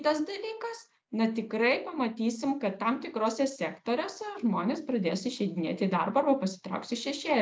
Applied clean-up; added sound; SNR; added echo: none; none; none; none.